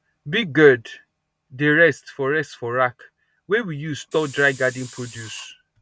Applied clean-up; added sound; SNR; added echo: none; Hiss; 20 dB; none.